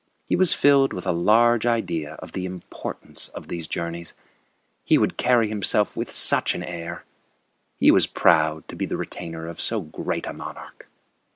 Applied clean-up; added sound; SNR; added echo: none; none; none; none.